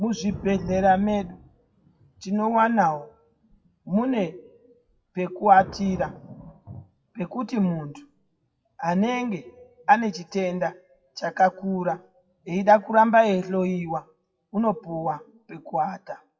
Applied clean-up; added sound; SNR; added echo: classical method WPE with log-MMSE.